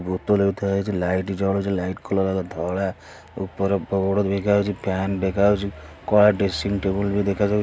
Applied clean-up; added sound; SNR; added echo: none; none; none; none.